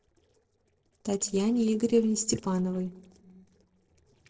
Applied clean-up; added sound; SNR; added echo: neural separator model SepFormer DNS4.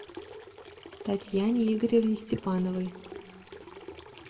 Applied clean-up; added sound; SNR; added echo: none; Sink (filling or washing) / Water tap, faucet; 15 dB; reverberation time 1.1 s.